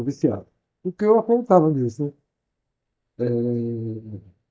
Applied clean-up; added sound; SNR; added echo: neural mask model DeepFilterNet 3.